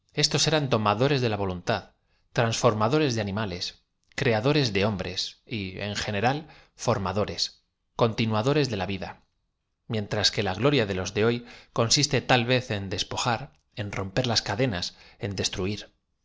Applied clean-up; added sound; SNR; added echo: none; none; none; none.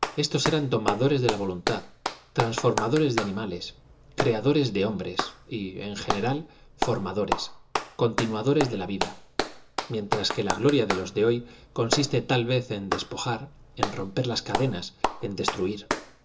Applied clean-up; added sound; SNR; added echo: none; Clapping; 6 dB; reverberation time 0.2 s.